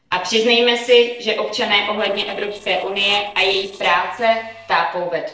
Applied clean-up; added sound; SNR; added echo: neural separator model SepFormer DNS4.